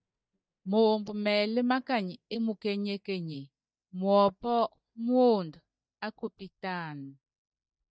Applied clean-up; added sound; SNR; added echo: neural mask model DeepFilterNet 3.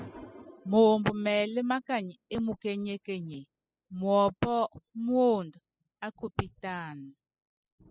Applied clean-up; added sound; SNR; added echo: classical method spectral subtraction.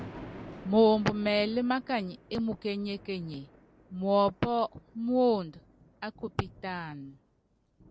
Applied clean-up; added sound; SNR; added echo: none; Thunder; 20 dB; none.